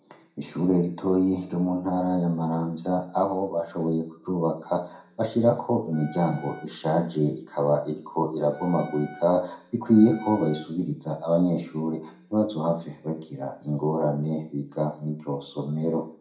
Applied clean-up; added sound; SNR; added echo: none; Wind instrument, woodwind instrument; 19 dB; reverberation time 0.5 s.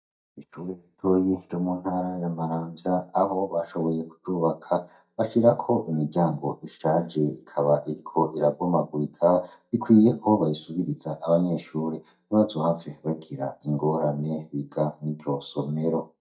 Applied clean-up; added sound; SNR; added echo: neural mask model DeepFilterNet 3.